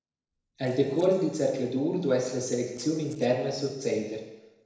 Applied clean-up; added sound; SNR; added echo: neural separator model SepFormer DNS4.